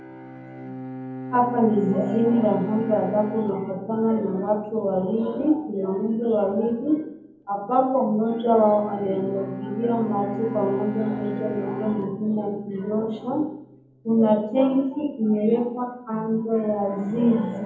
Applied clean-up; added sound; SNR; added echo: none; Bowed string instrument; 13 dB; reverberation time 0.8 s.